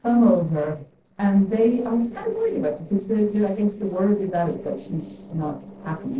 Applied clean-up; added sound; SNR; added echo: neural separator model SepFormer DNS4.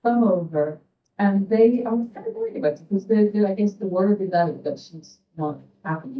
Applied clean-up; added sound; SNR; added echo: neural mask model DeepFilterNet 3.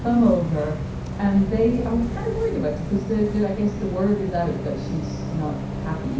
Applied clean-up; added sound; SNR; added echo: none; Bus; 6 dB; reverberation time 0.6 s.